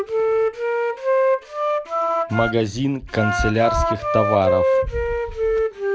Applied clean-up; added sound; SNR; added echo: none; Wind instrument, woodwind instrument; -3 dB; none.